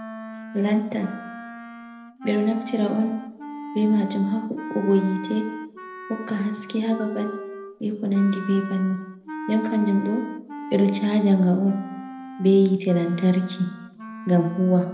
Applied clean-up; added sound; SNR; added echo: none; Wind instrument, woodwind instrument; 13 dB; reverberation time 0.6 s.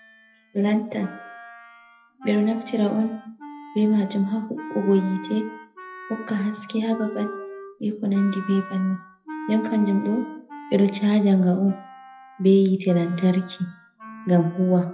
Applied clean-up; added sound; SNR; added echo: classical method WPE with log-MMSE.